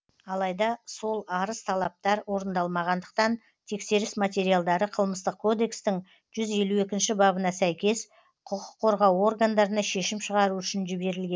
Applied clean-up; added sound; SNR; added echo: none; none; none; none.